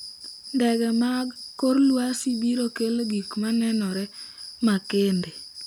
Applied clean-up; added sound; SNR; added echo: none; Cricket; 16 dB; none.